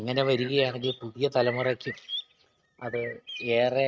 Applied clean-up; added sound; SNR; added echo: neural mask model RNNoise.